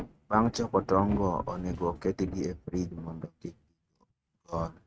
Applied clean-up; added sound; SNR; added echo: neural mask model RNNoise.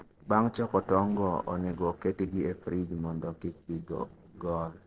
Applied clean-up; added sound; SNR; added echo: neural separator model SepFormer DNS4.